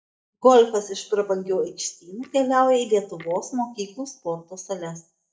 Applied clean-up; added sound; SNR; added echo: neural mask model DeepFilterNet 3.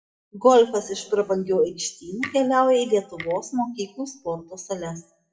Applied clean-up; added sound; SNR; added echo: classical method WPE with log-MMSE.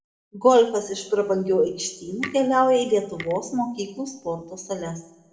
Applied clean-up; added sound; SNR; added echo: none; Tick; 17 dB; reverberation time 0.9 s.